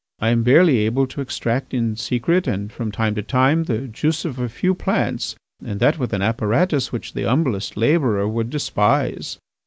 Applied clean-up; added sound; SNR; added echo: none; none; none; none.